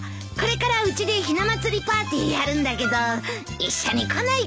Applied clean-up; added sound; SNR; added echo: none; none; none; none.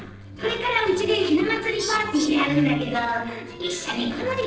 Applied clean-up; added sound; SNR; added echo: neural separator model SepFormer DNS4.